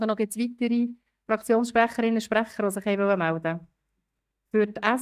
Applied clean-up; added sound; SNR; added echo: neural mask model DeepFilterNet 3.